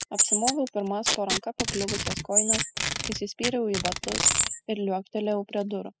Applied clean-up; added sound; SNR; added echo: classical method spectral subtraction.